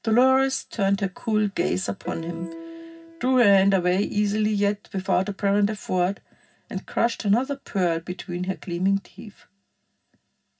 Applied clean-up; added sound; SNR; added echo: none; Piano; 16 dB; reverberation time 0.4 s.